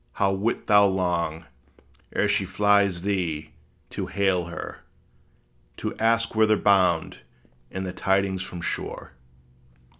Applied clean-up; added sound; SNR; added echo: none; none; none; none.